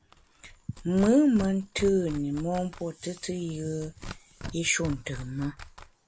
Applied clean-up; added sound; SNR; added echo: none; Tearing; 15 dB; none.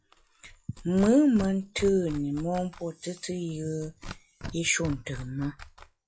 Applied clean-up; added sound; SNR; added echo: classical method log-MMSE.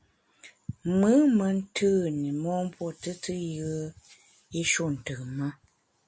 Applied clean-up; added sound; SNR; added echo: none; none; none; none.